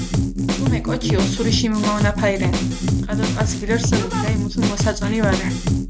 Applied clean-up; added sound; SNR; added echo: none; Drum kit; -4 dB; none.